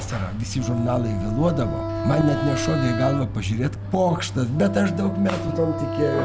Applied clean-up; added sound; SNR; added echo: none; Wind instrument, woodwind instrument; 8 dB; none.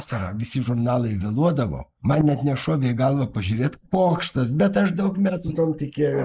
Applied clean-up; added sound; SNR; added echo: neural mask model Resemble Enhance denoiser.